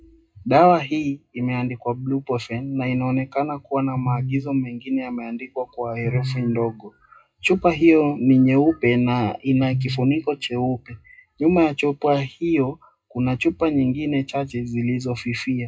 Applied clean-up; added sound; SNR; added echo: classical method WPE with log-MMSE.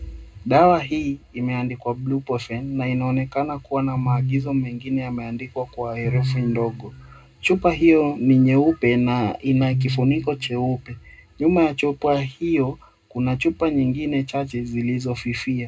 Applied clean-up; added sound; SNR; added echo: none; Piano; 6 dB; reverberation time 0.2 s.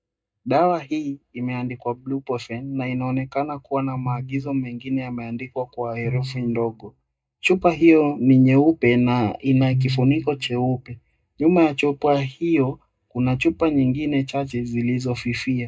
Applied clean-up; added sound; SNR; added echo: neural mask model DeepFilterNet 3.